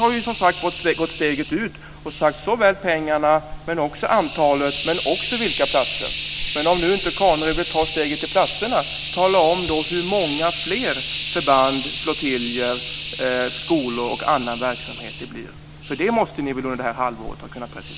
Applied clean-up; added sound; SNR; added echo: none; Hiss; 2 dB; none.